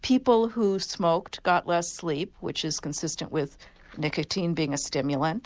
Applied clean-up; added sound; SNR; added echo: none; none; none; none.